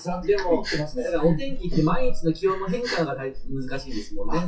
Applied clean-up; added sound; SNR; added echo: classical method WPE with log-MMSE.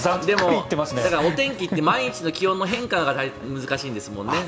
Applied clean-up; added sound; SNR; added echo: none; none; none; none.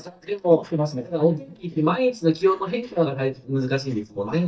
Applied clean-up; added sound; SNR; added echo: neural mask model DeepFilterNet 3.